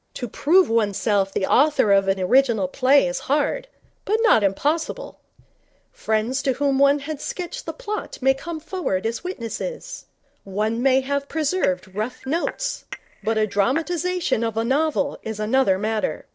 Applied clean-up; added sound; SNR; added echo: neural separator model SepFormer DNS4.